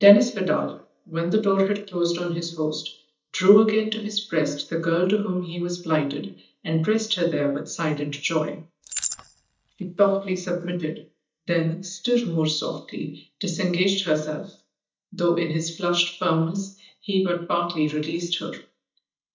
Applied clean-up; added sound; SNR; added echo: neural mask model DeepFilterNet 3.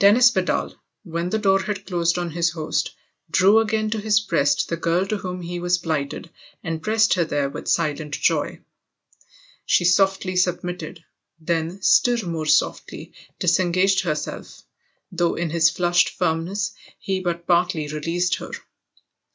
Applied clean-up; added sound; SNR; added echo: none; none; none; none.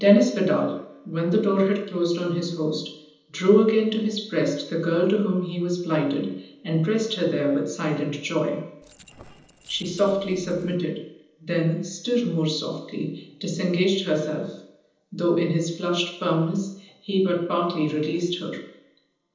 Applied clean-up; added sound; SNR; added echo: neural separator model SepFormer DNS4.